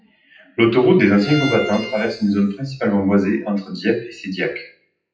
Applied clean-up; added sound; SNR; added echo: classical method WPE with log-MMSE.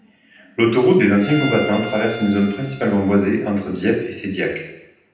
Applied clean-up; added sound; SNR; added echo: none; Bowed string instrument; 13 dB; reverberation time 0.8 s.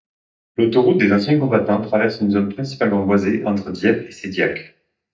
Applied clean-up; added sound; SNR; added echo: neural mask model DeepFilterNet 3.